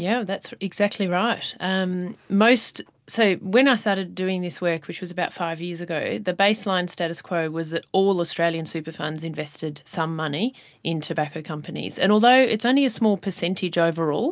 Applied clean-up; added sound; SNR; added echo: none; none; none; none.